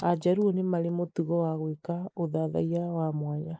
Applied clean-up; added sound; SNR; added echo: neural mask model Resemble Enhance denoiser.